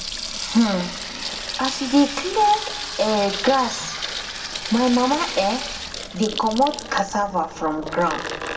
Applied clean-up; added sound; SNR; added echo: none; Sink (filling or washing) / Water tap, faucet; 8 dB; reverberation time 1.4 s.